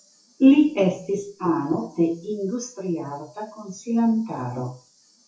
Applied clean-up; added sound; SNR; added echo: classical method WPE with log-MMSE.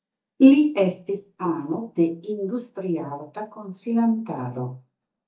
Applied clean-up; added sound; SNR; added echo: neural mask model DeepFilterNet 3.